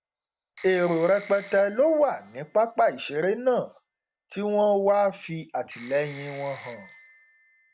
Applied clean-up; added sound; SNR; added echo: none; Telephone; 7 dB; none.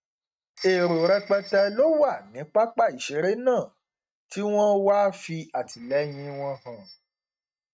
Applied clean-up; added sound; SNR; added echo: neural mask model RNNoise.